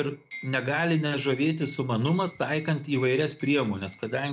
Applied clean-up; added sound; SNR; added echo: none; Liquid; 20 dB; none.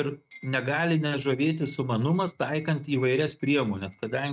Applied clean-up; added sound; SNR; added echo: neural mask model RNNoise.